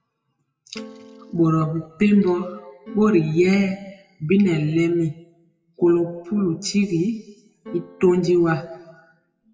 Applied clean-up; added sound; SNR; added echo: classical method WPE with log-MMSE.